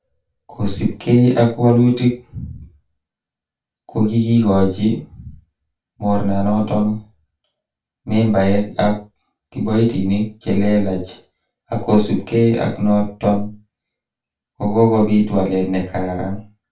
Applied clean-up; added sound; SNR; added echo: none; none; none; reverberation time 0.3 s.